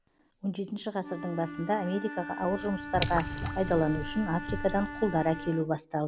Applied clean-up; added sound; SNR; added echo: none; Drip / Water + Wind instrument, woodwind instrument; 7 dB; none.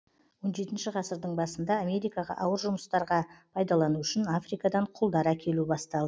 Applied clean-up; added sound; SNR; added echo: none; none; none; none.